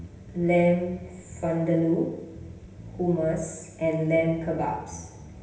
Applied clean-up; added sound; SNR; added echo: none; Bass guitar; 19 dB; reverberation time 0.9 s.